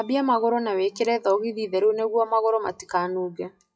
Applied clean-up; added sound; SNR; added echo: classical method WPE with log-MMSE.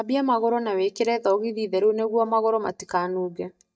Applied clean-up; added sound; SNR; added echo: neural mask model DeepFilterNet 3.